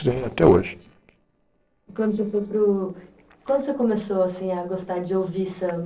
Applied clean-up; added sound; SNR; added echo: neural separator model SepFormer DNS4.